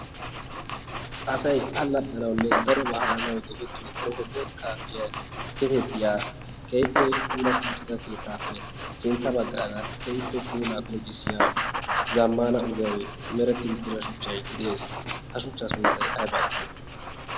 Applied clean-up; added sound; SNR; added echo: none; Writing; 2 dB; none.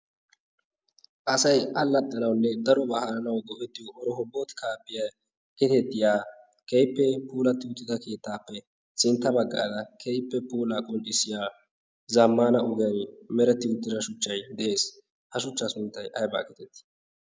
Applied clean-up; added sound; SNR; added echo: none; none; none; none.